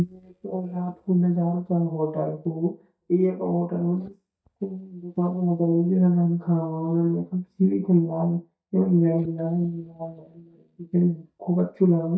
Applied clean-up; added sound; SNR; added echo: neural mask model DeepFilterNet 3.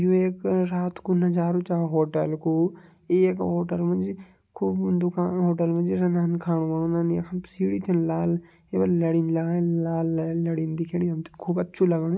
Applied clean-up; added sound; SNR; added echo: none; none; none; none.